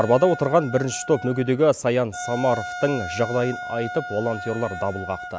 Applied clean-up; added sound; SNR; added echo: none; Wind instrument, woodwind instrument; 11 dB; none.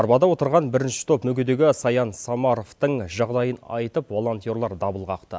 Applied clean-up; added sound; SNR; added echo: none; none; none; none.